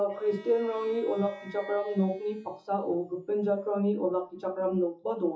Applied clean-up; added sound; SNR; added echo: classical method WPE with log-MMSE.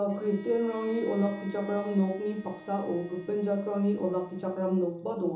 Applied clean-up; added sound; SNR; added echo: none; Bowed string instrument; 20 dB; reverberation time 0.6 s.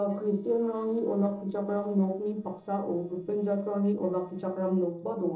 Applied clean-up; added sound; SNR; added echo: neural separator model SepFormer DNS4.